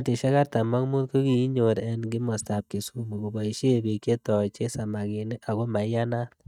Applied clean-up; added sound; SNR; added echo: neural mask model DeepFilterNet 3.